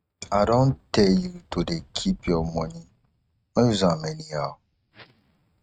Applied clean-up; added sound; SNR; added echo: neural mask model RNNoise.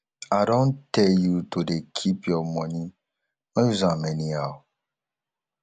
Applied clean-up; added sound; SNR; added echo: none; none; none; none.